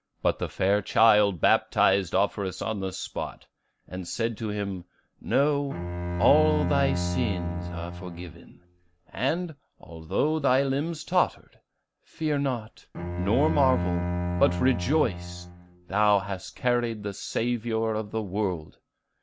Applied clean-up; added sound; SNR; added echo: none; Bowed string instrument; 4 dB; none.